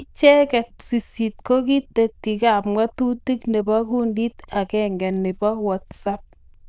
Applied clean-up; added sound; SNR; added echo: neural diffusion model UNIVERSE++.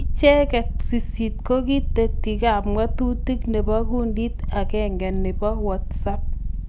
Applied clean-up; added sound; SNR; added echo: none; Purr; 1 dB; none.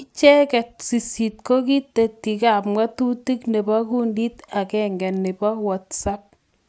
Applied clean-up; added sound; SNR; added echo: none; none; none; none.